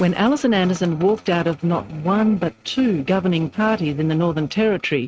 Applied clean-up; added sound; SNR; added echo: neural mask model RNNoise.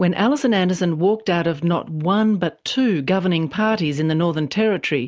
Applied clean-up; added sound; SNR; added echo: none; none; none; none.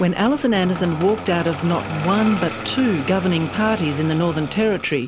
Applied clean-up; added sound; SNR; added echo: none; Engine starting; 10 dB; none.